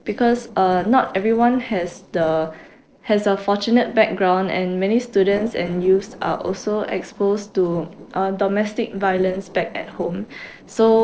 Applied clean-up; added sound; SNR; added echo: neural separator model SepFormer DNS4.